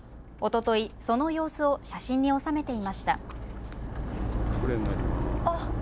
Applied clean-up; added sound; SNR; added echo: none; none; none; none.